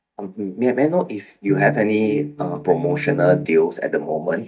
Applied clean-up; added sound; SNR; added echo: neural mask model DeepFilterNet 3.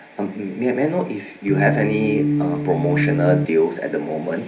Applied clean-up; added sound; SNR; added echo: none; Organ; -1 dB; reverberation time 0.3 s.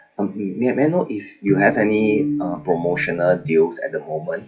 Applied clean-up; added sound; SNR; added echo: classical method WPE with log-MMSE.